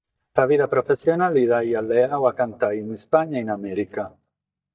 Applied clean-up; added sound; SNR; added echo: neural mask model DeepFilterNet 3.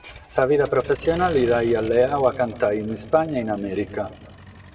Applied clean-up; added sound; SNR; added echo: none; Accelerating, revving, vroom; 17 dB; reverberation time 1.2 s.